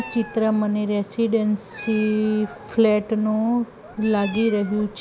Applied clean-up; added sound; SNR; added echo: none; Meow; 19 dB; none.